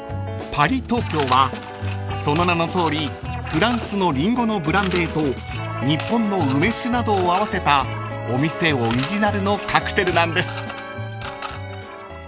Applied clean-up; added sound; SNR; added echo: none; Coin (dropping) / Mechanisms; 16 dB; none.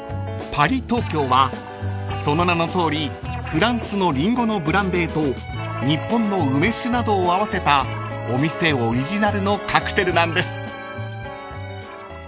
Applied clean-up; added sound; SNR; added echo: none; none; none; none.